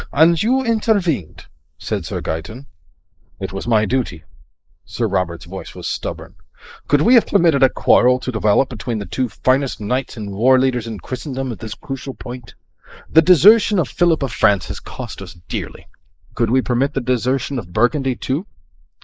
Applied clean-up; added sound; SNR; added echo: neural mask model Resemble Enhance denoiser.